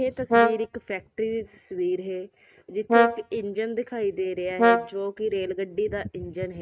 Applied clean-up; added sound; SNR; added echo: neural mask model RNNoise.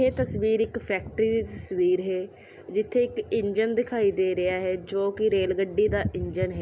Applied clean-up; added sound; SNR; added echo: none; none; none; none.